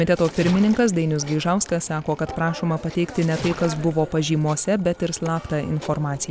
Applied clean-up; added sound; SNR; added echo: none; Splash, splatter + Telephone; 15 dB; none.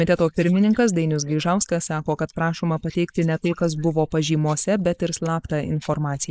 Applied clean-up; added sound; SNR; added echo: neural mask model Resemble Enhance denoiser.